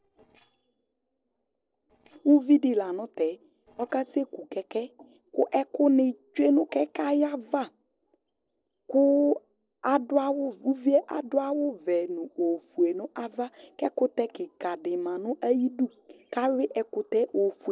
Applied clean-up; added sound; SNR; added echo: neural separator model SepFormer DNS4.